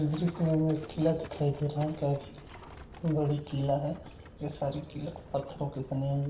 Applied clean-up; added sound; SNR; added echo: none; Livestock, farm animals, working animals; 16 dB; reverberation time 0.6 s.